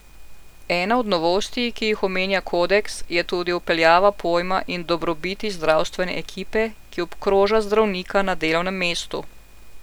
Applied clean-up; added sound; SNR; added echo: none; none; none; none.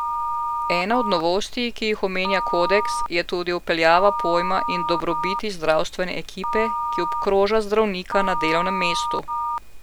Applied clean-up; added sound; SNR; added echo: none; Telephone; 5 dB; none.